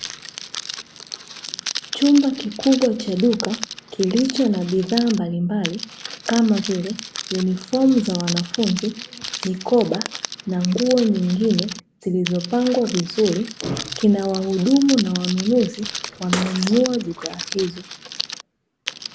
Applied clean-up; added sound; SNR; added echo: none; Bathtub (filling or washing) / Water / Splash, splatter + Crackle; 11 dB; none.